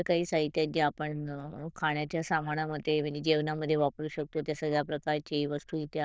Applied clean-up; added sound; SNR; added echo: neural diffusion model UNIVERSE++.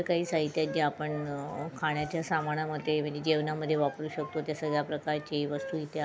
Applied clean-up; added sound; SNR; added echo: none; Wind instrument, woodwind instrument; 16 dB; none.